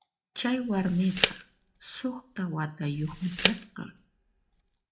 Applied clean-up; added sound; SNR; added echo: none; Tick; 0 dB; reverberation time 0.2 s.